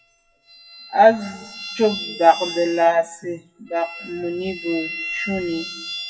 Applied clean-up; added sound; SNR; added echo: classical method WPE with log-MMSE.